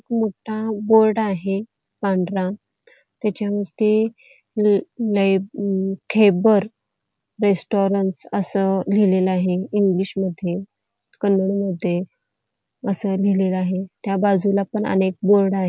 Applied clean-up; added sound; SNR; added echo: none; none; none; none.